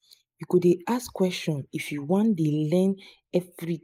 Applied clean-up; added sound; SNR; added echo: neural mask model Resemble Enhance denoiser.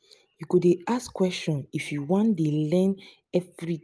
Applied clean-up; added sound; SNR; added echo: none; none; none; none.